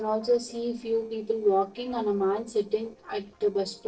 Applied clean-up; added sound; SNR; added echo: neural separator model SepFormer DNS4.